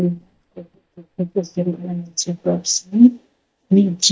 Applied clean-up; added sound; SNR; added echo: neural mask model DeepFilterNet 3.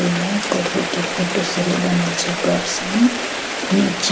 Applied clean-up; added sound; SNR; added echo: none; Rain; 4 dB; reverberation time 0.5 s.